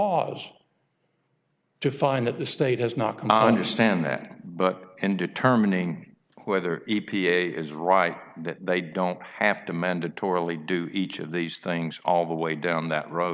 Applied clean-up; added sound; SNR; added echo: none; none; none; none.